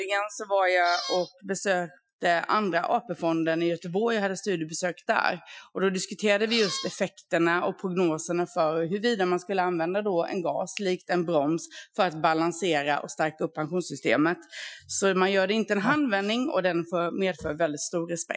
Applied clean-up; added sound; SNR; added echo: classical method Wiener filter.